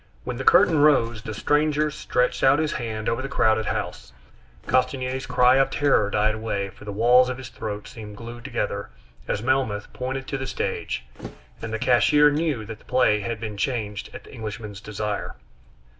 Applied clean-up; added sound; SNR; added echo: none; Thump, thud; 19 dB; none.